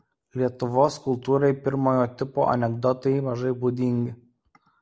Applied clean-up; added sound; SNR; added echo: none; none; none; none.